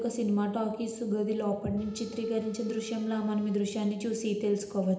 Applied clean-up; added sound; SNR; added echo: none; Telephone; 17 dB; reverberation time 0.8 s.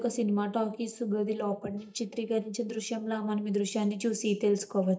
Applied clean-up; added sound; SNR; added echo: neural mask model DeepFilterNet 3.